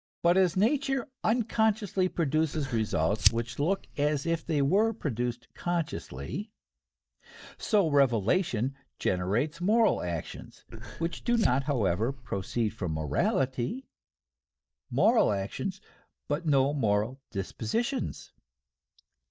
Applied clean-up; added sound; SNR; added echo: neural mask model DeepFilterNet 3.